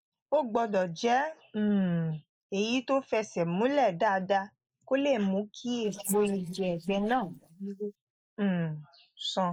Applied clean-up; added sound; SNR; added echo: neural mask model Resemble Enhance denoiser.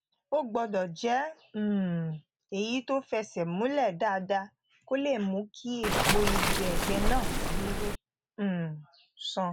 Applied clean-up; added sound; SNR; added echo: none; Waves, surf; -4 dB; none.